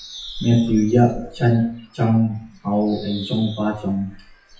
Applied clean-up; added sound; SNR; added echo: classical method WPE with log-MMSE.